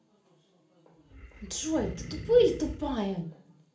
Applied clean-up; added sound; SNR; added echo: none; Animal; 12 dB; reverberation time 0.4 s.